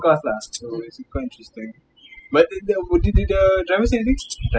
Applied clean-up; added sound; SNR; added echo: classical method spectral subtraction.